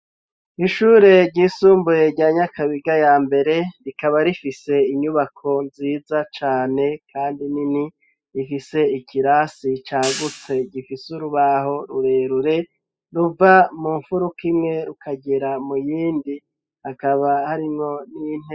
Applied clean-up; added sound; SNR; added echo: classical method spectral subtraction.